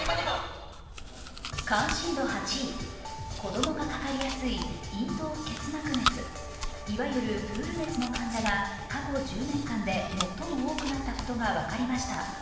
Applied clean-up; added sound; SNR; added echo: none; Chewing, mastication; 7 dB; reverberation time 1.2 s.